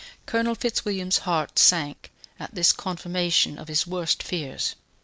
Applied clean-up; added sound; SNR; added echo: neural mask model Resemble Enhance denoiser.